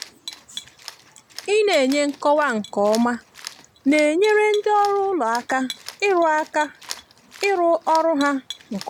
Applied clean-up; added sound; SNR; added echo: none; Cat; 18 dB; none.